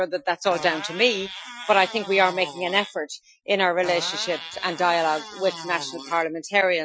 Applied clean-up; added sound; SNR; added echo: classical method Wiener filter.